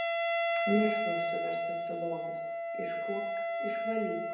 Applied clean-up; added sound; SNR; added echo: none; Wind instrument, woodwind instrument; -4 dB; reverberation time 0.8 s.